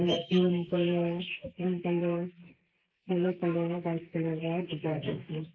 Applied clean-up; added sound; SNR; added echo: neural mask model Resemble Enhance denoiser.